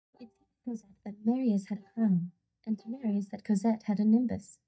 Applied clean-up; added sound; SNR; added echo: neural mask model DeepFilterNet 3.